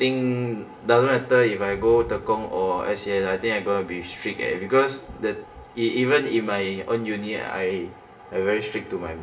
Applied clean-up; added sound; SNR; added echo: none; none; none; reverberation time 0.6 s.